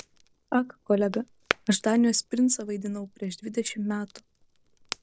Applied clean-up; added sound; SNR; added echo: none; Crackle; 13 dB; none.